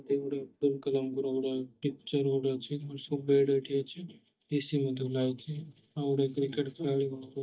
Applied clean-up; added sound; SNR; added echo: neural mask model DeepFilterNet 3.